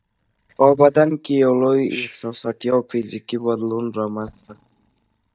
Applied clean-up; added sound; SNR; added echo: neural mask model DeepFilterNet 3.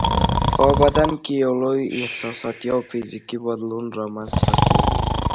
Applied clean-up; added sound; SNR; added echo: none; Breathing; -1 dB; none.